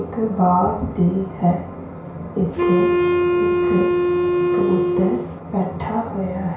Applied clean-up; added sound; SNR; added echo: none; Wind instrument, woodwind instrument; -3 dB; reverberation time 0.6 s.